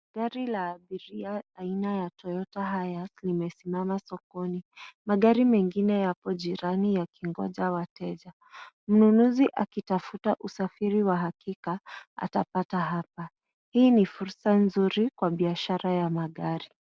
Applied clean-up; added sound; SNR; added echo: none; none; none; none.